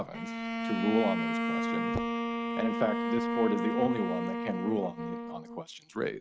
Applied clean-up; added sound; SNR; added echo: neural mask model RNNoise.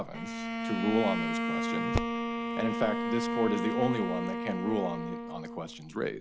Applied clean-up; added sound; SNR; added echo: none; Bowed string instrument; 0 dB; none.